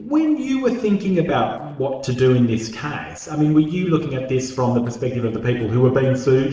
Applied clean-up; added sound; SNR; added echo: neural separator model SepFormer DNS4.